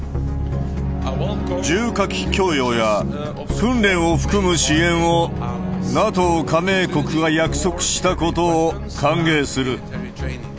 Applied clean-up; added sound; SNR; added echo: none; none; none; none.